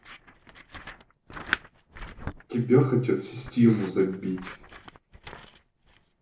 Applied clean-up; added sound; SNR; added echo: none; Scissors; 14 dB; reverberation time 0.7 s.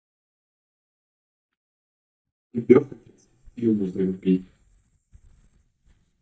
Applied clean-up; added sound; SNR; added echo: neural mask model DeepFilterNet 3.